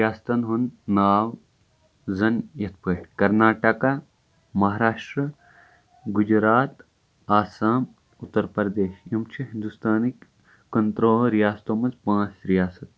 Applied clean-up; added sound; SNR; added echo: none; none; none; none.